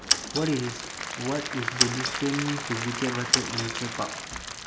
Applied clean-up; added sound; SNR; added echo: none; Applause / Crowd + Mechanisms / Bicycle; -1 dB; none.